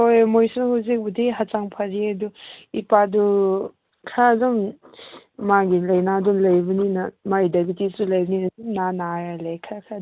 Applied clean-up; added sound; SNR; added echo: none; none; none; none.